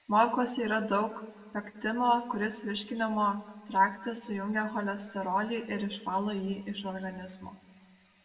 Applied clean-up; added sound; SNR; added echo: none; none; none; reverberation time 1.4 s.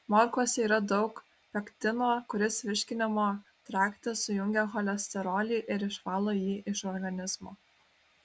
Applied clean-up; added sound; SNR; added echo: none; none; none; none.